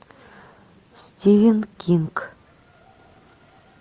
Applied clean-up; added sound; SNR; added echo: none; none; none; none.